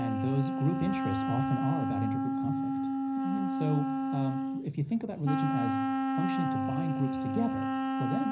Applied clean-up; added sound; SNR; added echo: none; Wind instrument, woodwind instrument; -2 dB; reverberation time 0.4 s.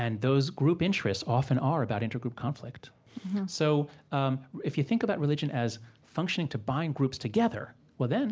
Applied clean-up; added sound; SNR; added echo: none; none; none; none.